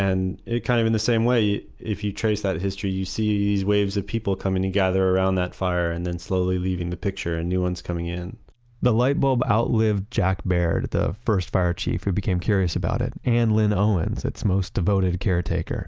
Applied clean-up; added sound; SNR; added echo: none; none; none; none.